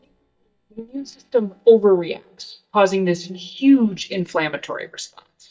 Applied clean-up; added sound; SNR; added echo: neural mask model DeepFilterNet 3.